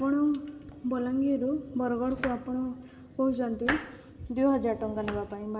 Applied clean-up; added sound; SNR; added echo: none; Domestic sounds, home sounds; 13 dB; reverberation time 1.3 s.